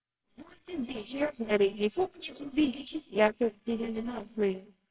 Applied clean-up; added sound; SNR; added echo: neural separator model SepFormer WHAMR!.